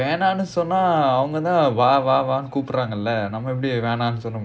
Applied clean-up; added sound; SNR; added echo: none; none; none; none.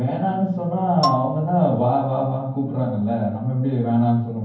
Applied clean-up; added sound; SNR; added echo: none; Marimba, xylophone; 9 dB; reverberation time 0.9 s.